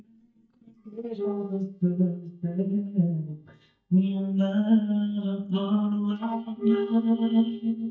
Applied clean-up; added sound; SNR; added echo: neural mask model DeepFilterNet 3.